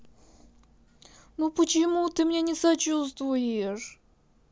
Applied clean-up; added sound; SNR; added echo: none; none; none; none.